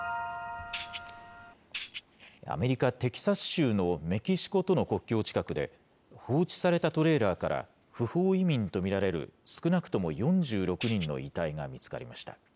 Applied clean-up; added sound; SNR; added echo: none; Tambourine; 0 dB; none.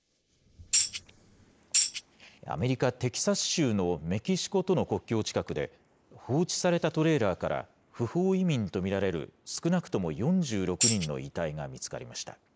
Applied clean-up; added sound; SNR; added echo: neural mask model Resemble Enhance denoiser.